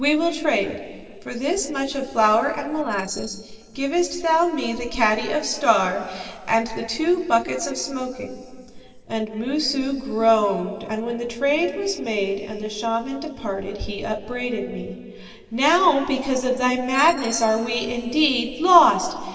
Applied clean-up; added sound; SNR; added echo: neural separator model SepFormer DNS4.